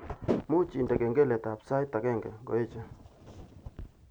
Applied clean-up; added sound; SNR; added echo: none; none; none; none.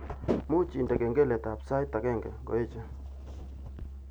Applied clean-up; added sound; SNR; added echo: none; Musical instrument; 11 dB; none.